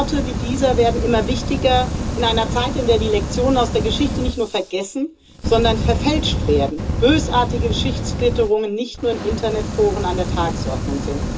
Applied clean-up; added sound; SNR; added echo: none; Fire; 3 dB; reverberation time 0.2 s.